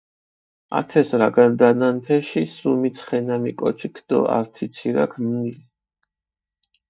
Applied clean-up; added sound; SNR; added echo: neural mask model DeepFilterNet 3.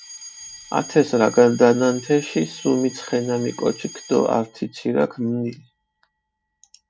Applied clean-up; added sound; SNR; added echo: none; Alarm; 19 dB; none.